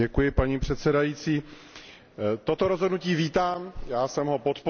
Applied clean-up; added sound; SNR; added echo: none; none; none; none.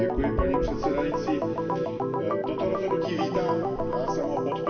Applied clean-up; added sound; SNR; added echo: none; Organ; -3 dB; reverberation time 2.5 s.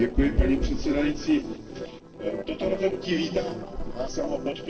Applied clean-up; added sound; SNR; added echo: neural separator model SepFormer DNS4.